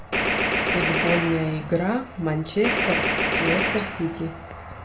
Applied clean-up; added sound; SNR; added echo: none; Gunshot, gunfire; -1 dB; reverberation time 0.4 s.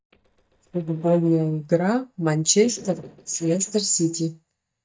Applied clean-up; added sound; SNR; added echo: neural mask model DeepFilterNet 3.